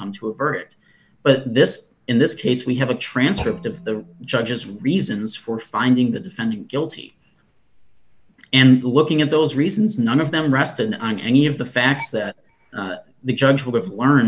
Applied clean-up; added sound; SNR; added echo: none; Thump, thud; 18 dB; none.